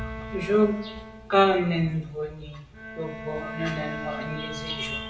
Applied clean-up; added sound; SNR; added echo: none; Bowed string instrument; 11 dB; reverberation time 0.6 s.